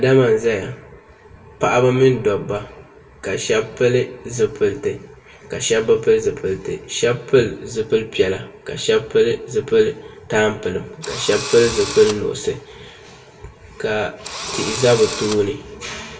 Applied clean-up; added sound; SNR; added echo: none; Engine / Drill; 9 dB; reverberation time 0.2 s.